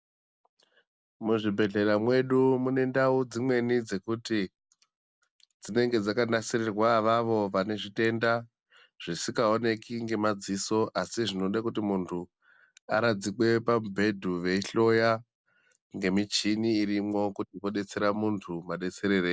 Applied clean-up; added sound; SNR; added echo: none; none; none; none.